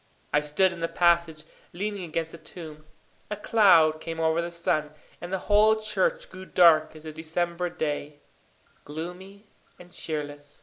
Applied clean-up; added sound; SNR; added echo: none; none; none; none.